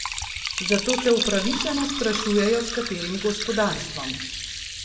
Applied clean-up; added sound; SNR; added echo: none; Liquid; 5 dB; reverberation time 0.6 s.